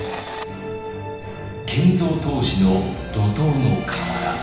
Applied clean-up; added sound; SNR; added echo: none; Camera; 18 dB; reverberation time 0.9 s.